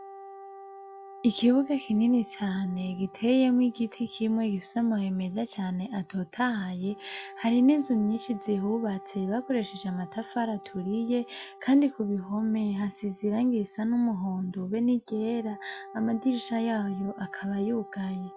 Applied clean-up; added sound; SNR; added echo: none; Wind instrument, woodwind instrument; 19 dB; none.